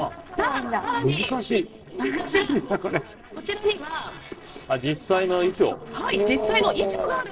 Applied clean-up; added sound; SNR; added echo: neural separator model SepFormer DNS4.